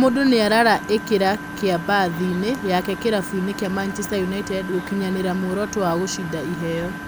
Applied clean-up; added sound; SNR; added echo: none; Engine; 11 dB; none.